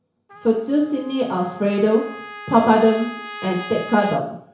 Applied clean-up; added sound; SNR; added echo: none; Trumpet; 16 dB; reverberation time 0.6 s.